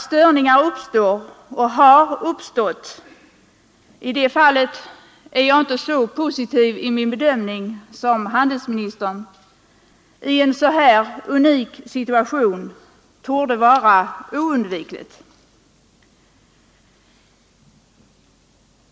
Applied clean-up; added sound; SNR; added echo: none; none; none; none.